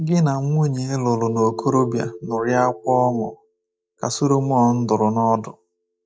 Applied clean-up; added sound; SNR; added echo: neural mask model DeepFilterNet 3.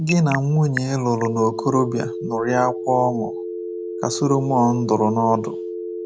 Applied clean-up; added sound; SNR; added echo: none; Telephone; 9 dB; none.